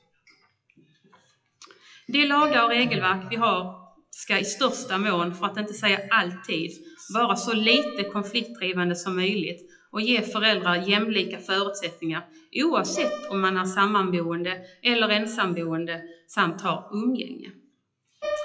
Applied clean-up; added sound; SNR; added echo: classical method WPE with log-MMSE.